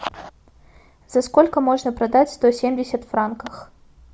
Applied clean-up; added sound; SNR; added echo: none; none; none; none.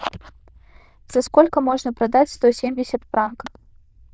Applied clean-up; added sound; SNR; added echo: neural diffusion model UNIVERSE++.